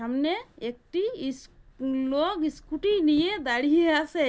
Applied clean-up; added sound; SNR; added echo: none; none; none; none.